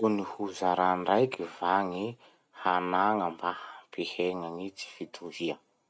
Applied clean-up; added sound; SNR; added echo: none; none; none; none.